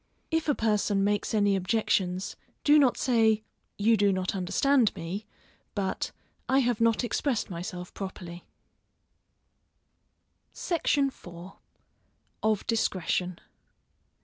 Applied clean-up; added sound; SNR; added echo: none; none; none; none.